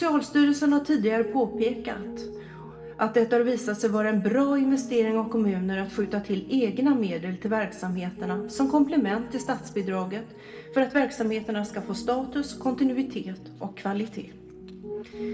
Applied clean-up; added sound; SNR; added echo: none; Piano; 14 dB; reverberation time 1.0 s.